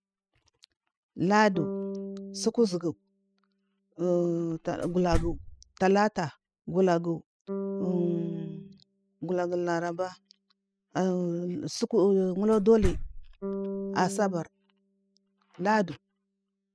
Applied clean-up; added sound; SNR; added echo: classical method spectral subtraction.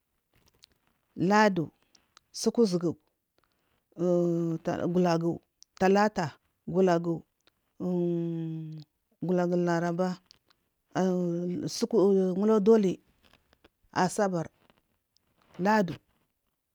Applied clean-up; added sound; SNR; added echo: none; none; none; none.